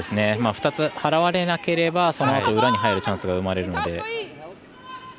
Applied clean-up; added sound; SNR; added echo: none; none; none; none.